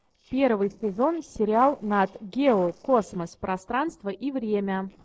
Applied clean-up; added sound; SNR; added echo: neural separator model SepFormer DNS4.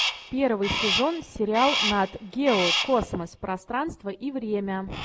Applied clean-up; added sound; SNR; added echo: none; Crow; 4 dB; none.